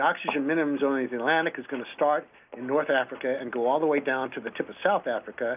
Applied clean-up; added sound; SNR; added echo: none; none; none; none.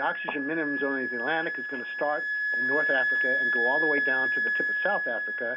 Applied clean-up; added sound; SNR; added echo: none; Wind instrument, woodwind instrument; -4 dB; none.